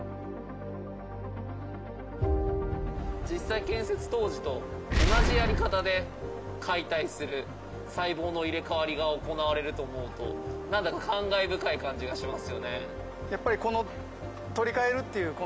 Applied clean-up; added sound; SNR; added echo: none; Boom; -1 dB; none.